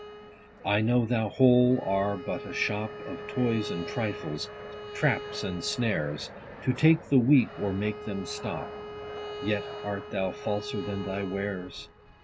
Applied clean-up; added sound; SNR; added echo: none; Bowed string instrument + Fixed-wing aircraft, airplane; 12 dB; none.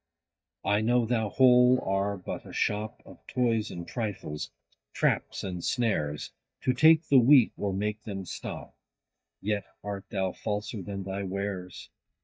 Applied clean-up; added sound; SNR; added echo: neural mask model DeepFilterNet 3.